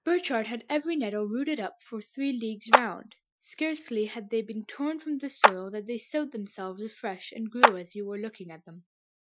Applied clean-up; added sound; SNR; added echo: classical method Wiener filter.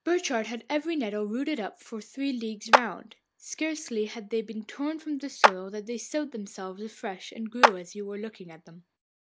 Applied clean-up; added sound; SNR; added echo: none; Clapping; -5 dB; none.